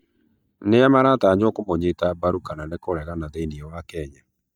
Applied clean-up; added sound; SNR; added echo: neural mask model DeepFilterNet 3.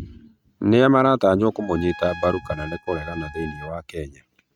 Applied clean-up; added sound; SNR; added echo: neural mask model RNNoise.